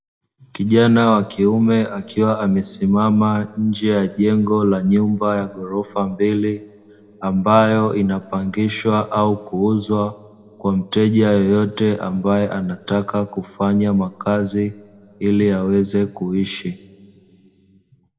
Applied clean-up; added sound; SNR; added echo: none; none; none; reverberation time 1.2 s.